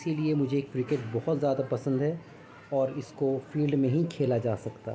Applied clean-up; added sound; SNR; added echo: none; none; none; none.